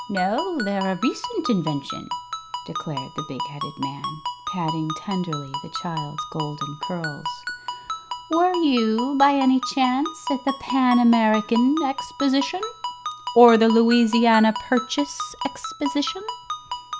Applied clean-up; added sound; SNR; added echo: none; Ringtone; 9 dB; none.